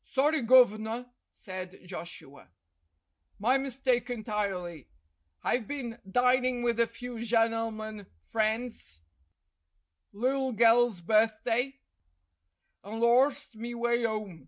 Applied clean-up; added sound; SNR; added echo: none; none; none; none.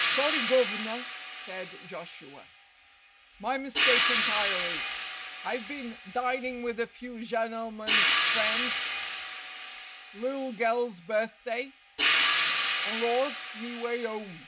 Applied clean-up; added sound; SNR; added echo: none; Hi-hat; -2 dB; none.